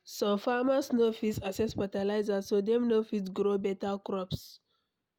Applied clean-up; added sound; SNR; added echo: none; none; none; none.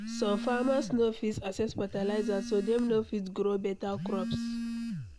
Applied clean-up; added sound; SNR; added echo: none; Telephone; 7 dB; none.